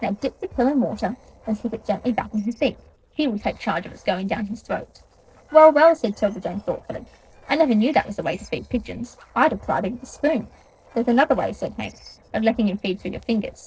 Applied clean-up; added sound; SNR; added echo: neural separator model SepFormer DNS4.